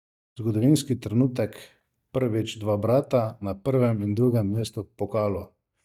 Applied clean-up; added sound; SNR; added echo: neural mask model DeepFilterNet 3.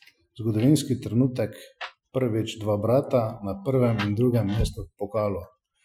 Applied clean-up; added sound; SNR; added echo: classical method Wiener filter.